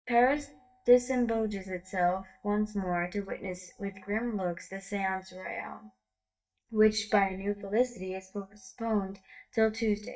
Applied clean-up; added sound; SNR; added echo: neural mask model DeepFilterNet 3.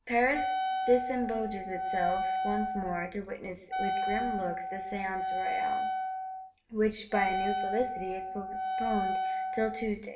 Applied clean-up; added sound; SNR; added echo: none; Wind instrument, woodwind instrument; 0 dB; reverberation time 1.0 s.